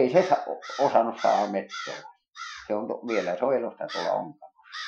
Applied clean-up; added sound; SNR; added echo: classical method Wiener filter.